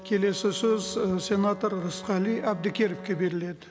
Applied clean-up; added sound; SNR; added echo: none; Bowed string instrument; 14 dB; none.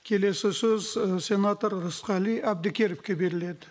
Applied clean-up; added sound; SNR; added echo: neural mask model Resemble Enhance denoiser.